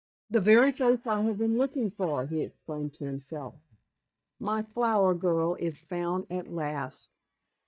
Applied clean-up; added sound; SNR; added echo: neural mask model DeepFilterNet 3.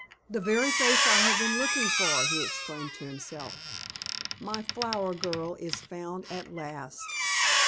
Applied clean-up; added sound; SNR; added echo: none; Squeak; -4 dB; none.